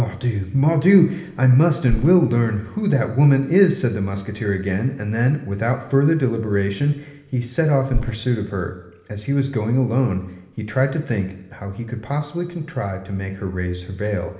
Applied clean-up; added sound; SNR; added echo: none; Bird; 10 dB; reverberation time 1.0 s.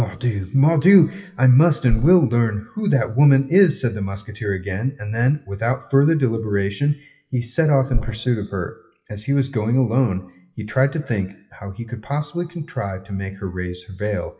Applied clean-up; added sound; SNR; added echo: classical method WPE with log-MMSE.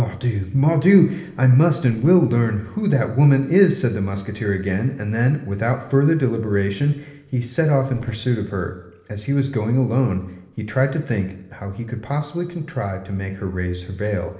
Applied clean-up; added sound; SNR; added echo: neural separator model SepFormer DNS4.